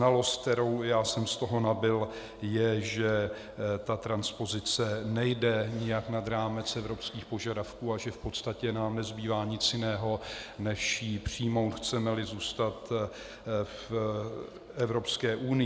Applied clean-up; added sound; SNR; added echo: none; none; none; none.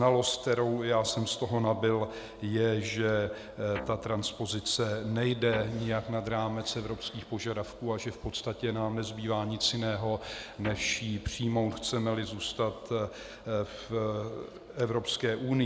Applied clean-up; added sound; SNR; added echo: none; Guitar; 15 dB; none.